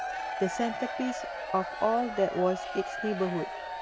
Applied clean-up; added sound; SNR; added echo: none; Crowd / Cheering; 5 dB; none.